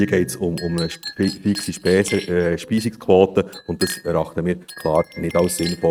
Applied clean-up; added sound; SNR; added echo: neural mask model RNNoise.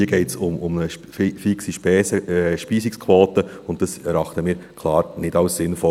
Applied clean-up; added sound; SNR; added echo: none; none; none; none.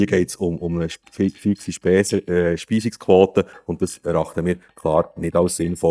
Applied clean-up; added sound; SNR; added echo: neural mask model DeepFilterNet 3.